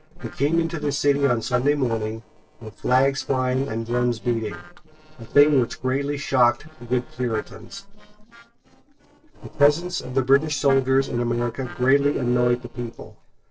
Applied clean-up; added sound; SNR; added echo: neural separator model SepFormer DNS4.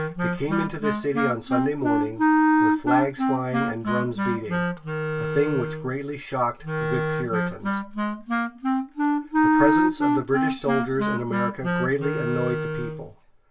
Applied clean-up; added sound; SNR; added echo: none; Wind instrument, woodwind instrument; -4 dB; reverberation time 0.1 s.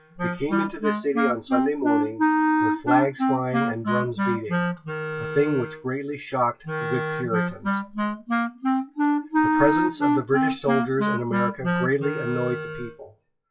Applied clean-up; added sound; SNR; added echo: classical method WPE with log-MMSE.